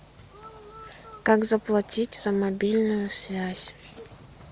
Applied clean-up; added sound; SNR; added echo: none; none; none; none.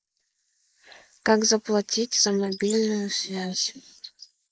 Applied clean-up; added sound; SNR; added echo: neural mask model Resemble Enhance denoiser.